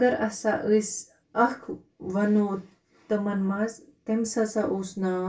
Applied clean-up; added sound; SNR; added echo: none; none; none; reverberation time 0.2 s.